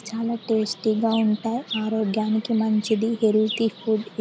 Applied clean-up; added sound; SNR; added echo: none; Chirp, tweet; 16 dB; none.